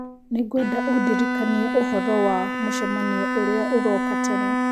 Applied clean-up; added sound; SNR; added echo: none; Bowed string instrument; 0 dB; none.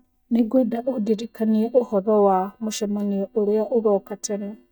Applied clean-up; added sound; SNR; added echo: neural mask model DeepFilterNet 3.